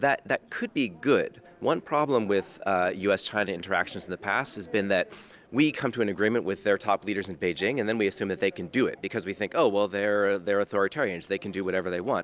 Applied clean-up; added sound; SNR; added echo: none; none; none; none.